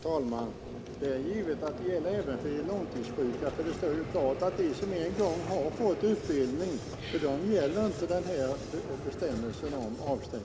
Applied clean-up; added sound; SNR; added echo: none; Vehicle; 8 dB; none.